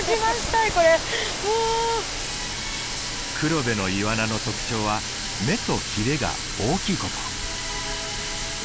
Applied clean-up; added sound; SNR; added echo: none; Water tap, faucet; 4 dB; none.